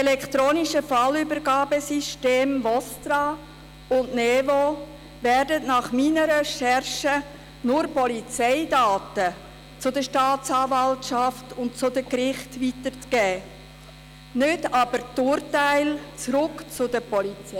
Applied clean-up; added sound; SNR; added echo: none; none; none; none.